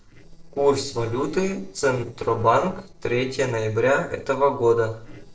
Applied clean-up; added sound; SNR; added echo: neural separator model SepFormer DNS4.